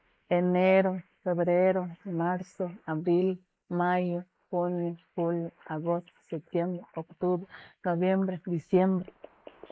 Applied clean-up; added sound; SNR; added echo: neural mask model Resemble Enhance denoiser.